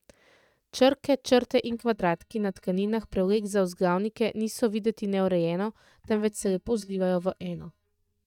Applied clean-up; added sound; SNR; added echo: neural mask model DeepFilterNet 3.